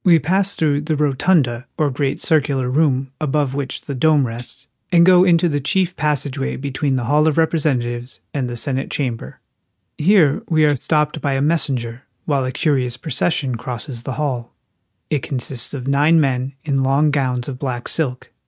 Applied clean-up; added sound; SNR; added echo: neural mask model RNNoise.